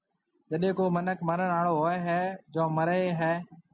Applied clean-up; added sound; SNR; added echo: none; none; none; none.